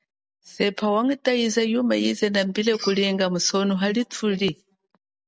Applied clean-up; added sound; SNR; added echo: none; none; none; none.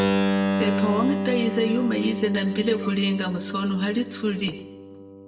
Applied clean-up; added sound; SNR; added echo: none; Keyboard (musical); 1 dB; reverberation time 0.8 s.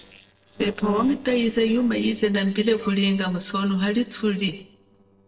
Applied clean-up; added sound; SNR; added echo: neural separator model SepFormer DNS4.